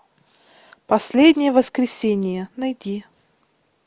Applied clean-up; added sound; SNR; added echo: none; none; none; none.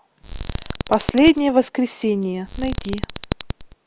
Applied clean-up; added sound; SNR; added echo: none; Alarm; 8 dB; none.